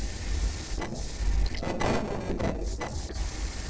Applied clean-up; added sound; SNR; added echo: neural separator model SepFormer DNS4.